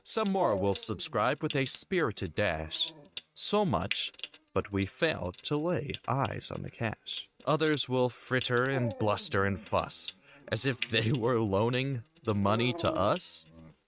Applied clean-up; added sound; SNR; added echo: neural mask model RNNoise.